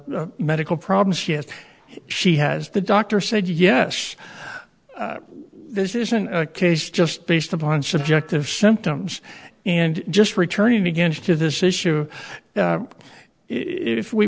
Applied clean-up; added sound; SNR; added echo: neural separator model SepFormer DNS4.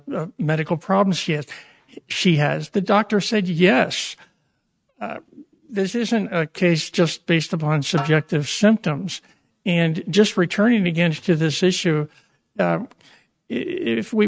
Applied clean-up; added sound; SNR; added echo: neural mask model RNNoise.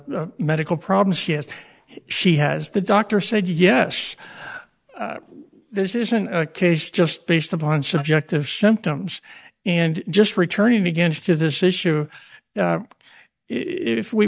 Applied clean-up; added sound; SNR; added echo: neural mask model DeepFilterNet 3.